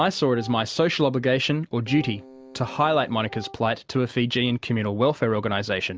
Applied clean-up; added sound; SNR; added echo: none; Keyboard (musical) + Wind instrument, woodwind instrument; 20 dB; none.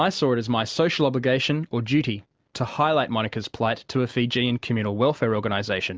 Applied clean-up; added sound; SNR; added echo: none; none; none; none.